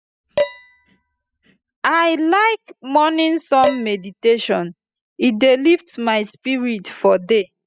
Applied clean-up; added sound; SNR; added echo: classical method spectral subtraction.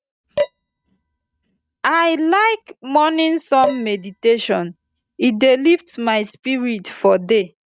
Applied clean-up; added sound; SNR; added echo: neural mask model RNNoise.